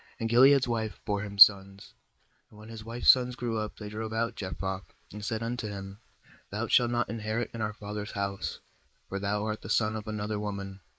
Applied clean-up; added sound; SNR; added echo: neural mask model Resemble Enhance denoiser.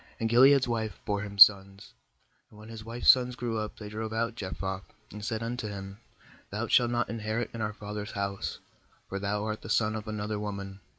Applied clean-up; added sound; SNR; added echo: none; none; none; none.